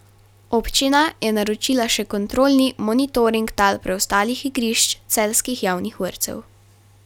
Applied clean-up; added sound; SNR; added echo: none; none; none; none.